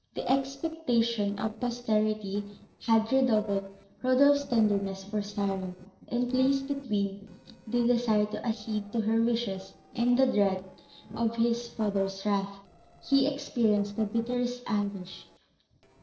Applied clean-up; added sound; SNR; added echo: neural separator model SepFormer DNS4.